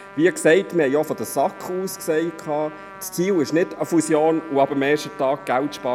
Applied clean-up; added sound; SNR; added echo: none; Trumpet; 19 dB; none.